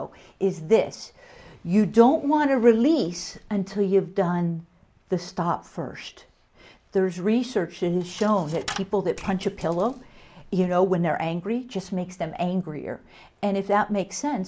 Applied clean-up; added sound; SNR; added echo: none; Coin (dropping); 17 dB; none.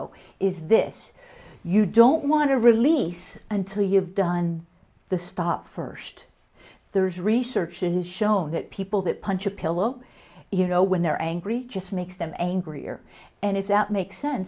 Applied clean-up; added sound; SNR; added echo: none; none; none; none.